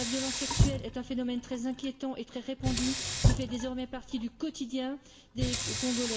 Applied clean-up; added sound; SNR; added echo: none; Sink (filling or washing); -2 dB; reverberation time 1.1 s.